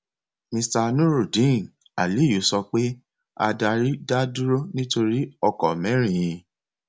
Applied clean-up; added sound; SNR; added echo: none; none; none; none.